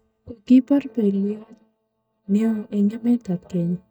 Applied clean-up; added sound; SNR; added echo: neural mask model DeepFilterNet 3.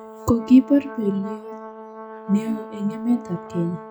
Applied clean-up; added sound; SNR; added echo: classical method log-MMSE.